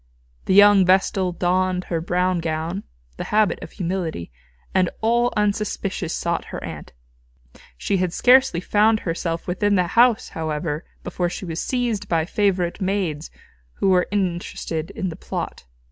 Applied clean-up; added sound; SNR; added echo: none; none; none; none.